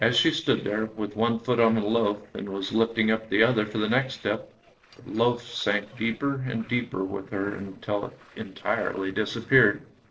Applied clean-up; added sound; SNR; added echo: neural separator model SepFormer DNS4.